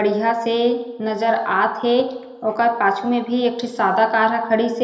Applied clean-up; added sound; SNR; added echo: none; none; none; reverberation time 1.4 s.